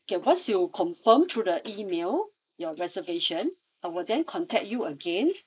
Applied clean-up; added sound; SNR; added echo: neural mask model Resemble Enhance denoiser.